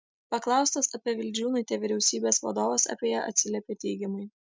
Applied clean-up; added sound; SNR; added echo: none; none; none; none.